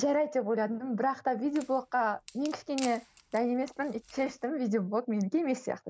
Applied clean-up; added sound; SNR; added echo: none; Wood; 20 dB; none.